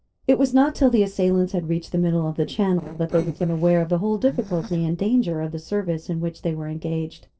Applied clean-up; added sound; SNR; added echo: neural separator model SepFormer DNS4.